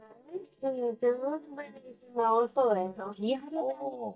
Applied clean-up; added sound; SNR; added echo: neural mask model DeepFilterNet 3.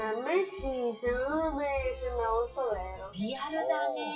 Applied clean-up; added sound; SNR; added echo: classical method WPE with log-MMSE.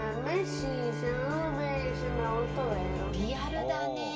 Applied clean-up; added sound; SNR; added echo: none; Bowed string instrument; 5 dB; reverberation time 0.2 s.